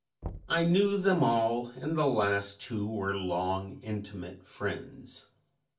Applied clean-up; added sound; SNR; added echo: none; Knock; 16 dB; reverberation time 0.3 s.